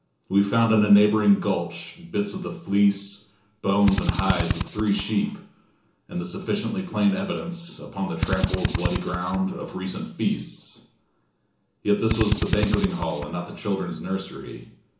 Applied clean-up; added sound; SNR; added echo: none; Drill; 2 dB; reverberation time 0.8 s.